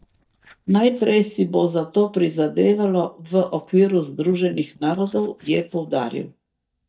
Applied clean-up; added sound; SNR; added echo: neural mask model DeepFilterNet 3.